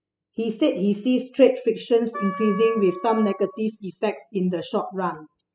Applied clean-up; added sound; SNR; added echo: classical method spectral subtraction.